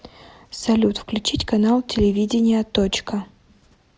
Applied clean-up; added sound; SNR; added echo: none; none; none; none.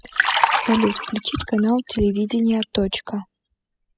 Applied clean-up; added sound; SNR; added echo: classical method spectral subtraction.